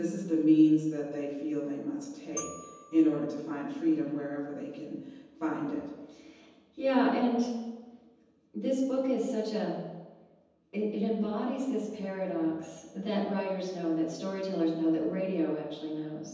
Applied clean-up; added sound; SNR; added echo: none; Glockenspiel; 18 dB; reverberation time 1.1 s.